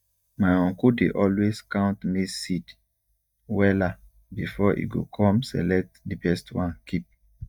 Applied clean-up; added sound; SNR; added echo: neural mask model DeepFilterNet 3.